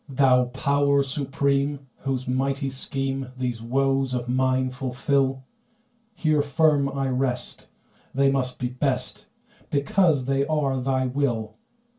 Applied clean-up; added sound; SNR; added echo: none; none; none; reverberation time 0.2 s.